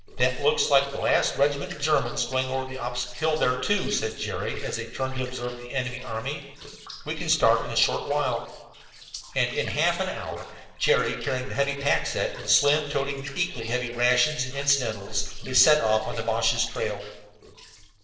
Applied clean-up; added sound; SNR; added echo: neural separator model SepFormer DNS4.